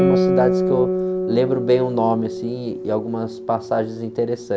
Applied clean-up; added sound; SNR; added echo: none; Guitar; 1 dB; none.